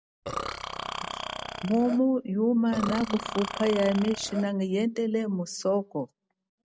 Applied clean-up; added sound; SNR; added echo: none; Burping, eructation; 8 dB; none.